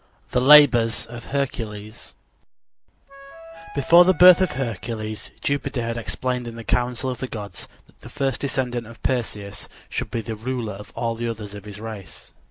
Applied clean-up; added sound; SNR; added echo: none; Wind instrument, woodwind instrument; 16 dB; none.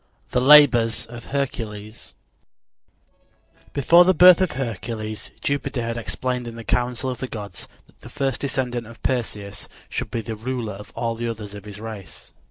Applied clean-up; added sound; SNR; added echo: neural separator model SepFormer DNS4.